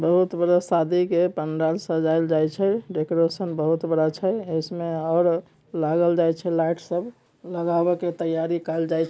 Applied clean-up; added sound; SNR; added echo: none; none; none; none.